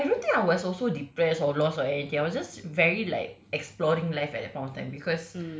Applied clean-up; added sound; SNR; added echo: none; none; none; none.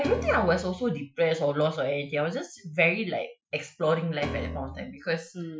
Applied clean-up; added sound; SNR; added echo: classical method Wiener filter.